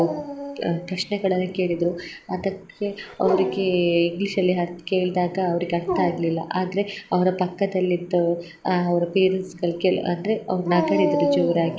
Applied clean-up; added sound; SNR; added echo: none; Dog; 8 dB; none.